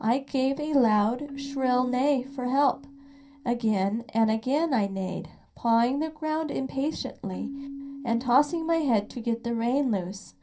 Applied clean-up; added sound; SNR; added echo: none; Keyboard (musical); 17 dB; reverberation time 0.3 s.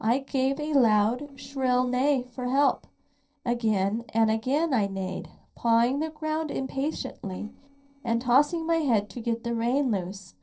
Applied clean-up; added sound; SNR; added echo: neural separator model SepFormer DNS4.